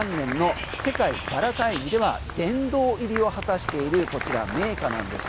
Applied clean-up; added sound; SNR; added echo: none; Bird + Applause; 7 dB; none.